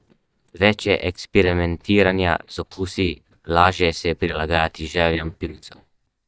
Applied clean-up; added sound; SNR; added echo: neural mask model DeepFilterNet 3.